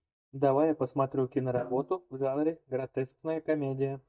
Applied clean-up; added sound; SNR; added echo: neural mask model DeepFilterNet 3.